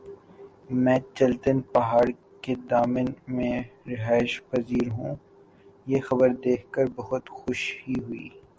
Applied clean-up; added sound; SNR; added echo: none; none; none; none.